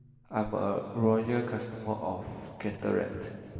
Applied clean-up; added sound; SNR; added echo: none; Tap; 17 dB; reverberation time 2.4 s.